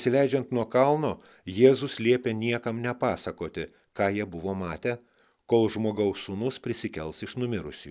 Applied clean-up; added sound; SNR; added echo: none; none; none; none.